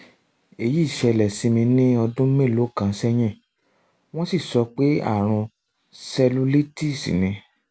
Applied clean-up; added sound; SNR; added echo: none; none; none; none.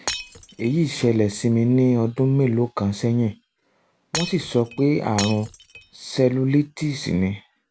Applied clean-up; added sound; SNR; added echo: none; Shatter; 12 dB; none.